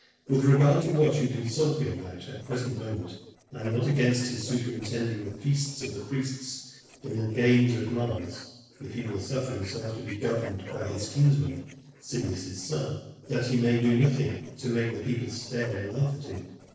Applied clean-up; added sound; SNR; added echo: neural separator model SepFormer DNS4.